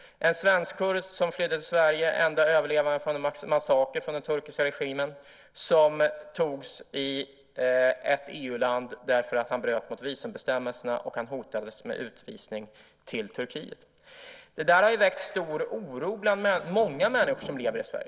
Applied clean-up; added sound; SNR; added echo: neural separator model SepFormer DNS4.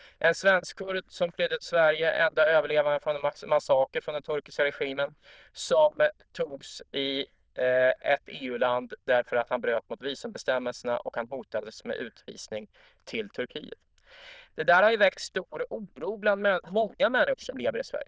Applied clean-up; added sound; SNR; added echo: neural diffusion model UNIVERSE++.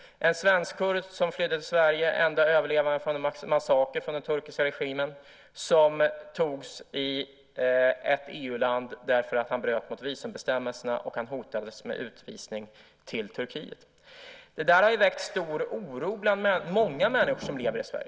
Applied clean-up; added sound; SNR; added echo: none; Knock; 14 dB; none.